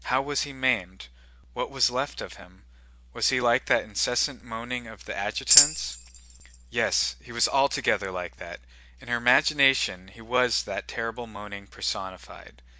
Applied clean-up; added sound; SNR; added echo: none; Tambourine; -5 dB; none.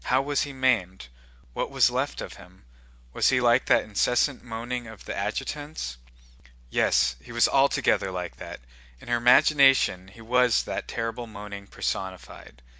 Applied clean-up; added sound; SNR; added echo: none; none; none; none.